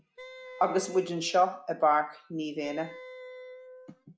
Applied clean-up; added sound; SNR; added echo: classical method log-MMSE.